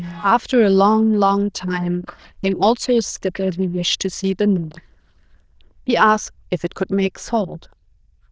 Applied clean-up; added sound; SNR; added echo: neural diffusion model UNIVERSE++.